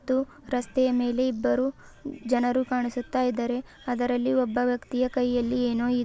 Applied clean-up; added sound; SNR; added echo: none; none; none; none.